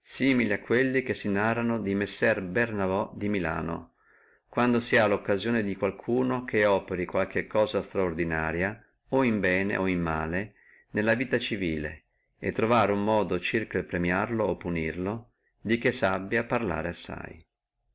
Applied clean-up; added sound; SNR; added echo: none; none; none; none.